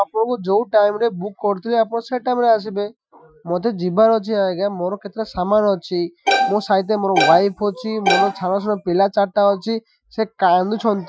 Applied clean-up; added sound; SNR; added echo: classical method Wiener filter.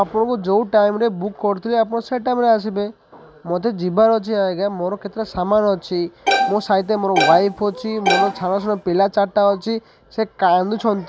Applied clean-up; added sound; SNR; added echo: none; Bowed string instrument; 2 dB; none.